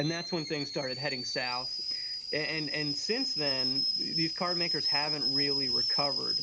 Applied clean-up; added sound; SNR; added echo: none; Boiling / Alarm; -3 dB; none.